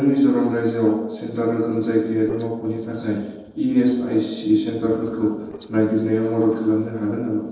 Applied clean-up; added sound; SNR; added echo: neural separator model SepFormer DNS4.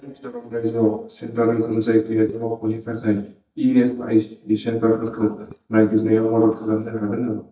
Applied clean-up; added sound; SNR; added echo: neural mask model DeepFilterNet 3.